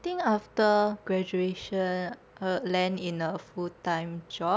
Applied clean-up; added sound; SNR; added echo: none; none; none; none.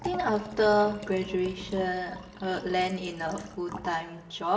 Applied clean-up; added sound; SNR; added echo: none; Liquid; 14 dB; reverberation time 0.9 s.